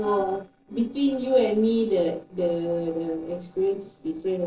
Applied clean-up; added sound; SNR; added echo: neural separator model SepFormer DNS4.